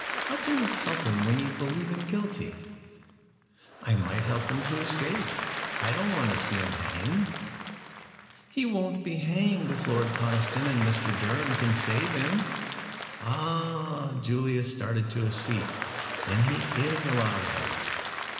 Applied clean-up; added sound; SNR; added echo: none; Applause / Crowd; 6 dB; reverberation time 2.2 s.